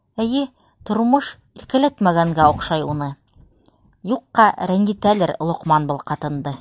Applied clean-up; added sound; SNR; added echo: none; none; none; none.